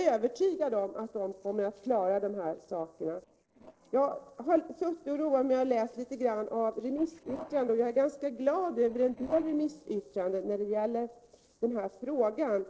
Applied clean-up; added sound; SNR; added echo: neural separator model SepFormer DNS4.